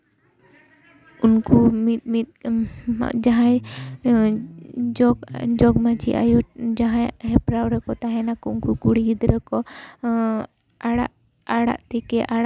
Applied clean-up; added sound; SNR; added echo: none; Electric guitar; 17 dB; none.